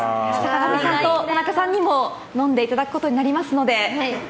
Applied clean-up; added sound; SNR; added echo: none; none; none; none.